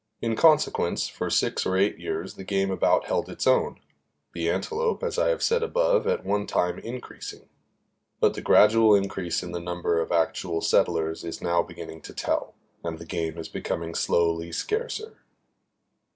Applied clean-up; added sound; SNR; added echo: none; none; none; none.